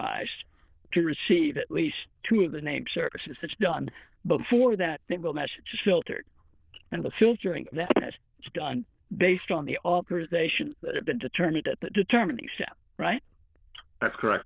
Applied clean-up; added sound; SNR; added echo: neural diffusion model UNIVERSE++.